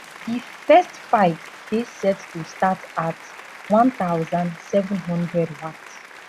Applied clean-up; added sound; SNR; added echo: none; Applause; 18 dB; none.